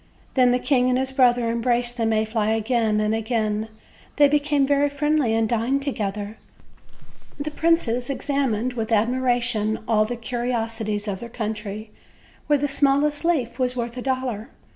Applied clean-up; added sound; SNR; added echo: none; none; none; none.